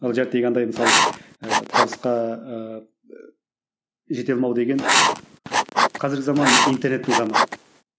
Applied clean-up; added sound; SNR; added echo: none; Writing; -4 dB; none.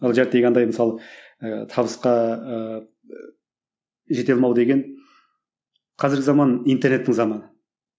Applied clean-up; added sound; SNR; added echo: none; none; none; none.